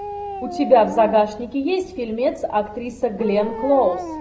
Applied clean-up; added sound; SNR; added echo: none; Dog; 12 dB; none.